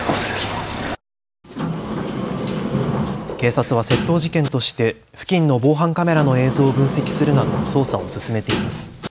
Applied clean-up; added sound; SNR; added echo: none; Sliding door; 4 dB; none.